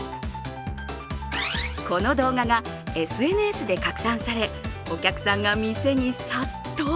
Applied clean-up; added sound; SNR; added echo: none; none; none; none.